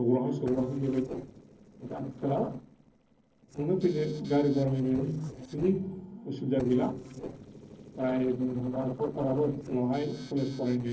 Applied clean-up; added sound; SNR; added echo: neural separator model SepFormer DNS4.